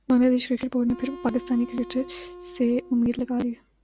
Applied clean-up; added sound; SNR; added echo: none; Wind instrument, woodwind instrument; 19 dB; none.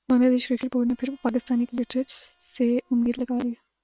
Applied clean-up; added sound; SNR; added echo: neural separator model SepFormer WHAM!.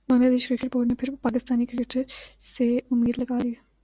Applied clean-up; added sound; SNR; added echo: none; none; none; none.